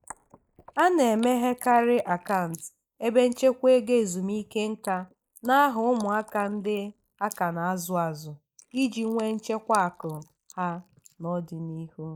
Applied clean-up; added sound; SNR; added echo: neural mask model Resemble Enhance denoiser.